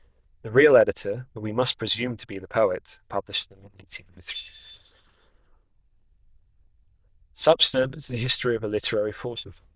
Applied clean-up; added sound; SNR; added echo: neural diffusion model UNIVERSE++.